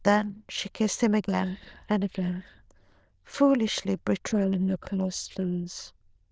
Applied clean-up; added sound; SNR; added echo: neural diffusion model UNIVERSE++.